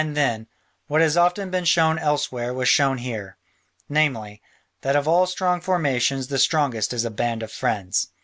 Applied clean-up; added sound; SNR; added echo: none; none; none; none.